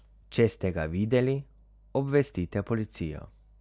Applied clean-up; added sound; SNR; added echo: none; none; none; none.